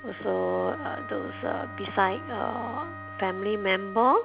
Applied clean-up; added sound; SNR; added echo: none; Wind instrument, woodwind instrument + Bowed string instrument; 12 dB; none.